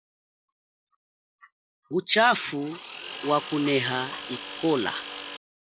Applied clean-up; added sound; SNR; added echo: none; Tools; 10 dB; none.